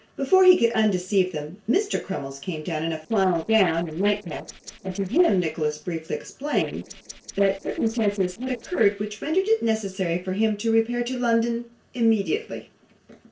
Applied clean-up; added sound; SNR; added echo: neural separator model SepFormer DNS4.